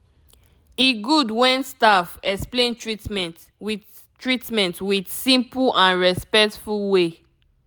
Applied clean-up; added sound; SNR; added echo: none; none; none; none.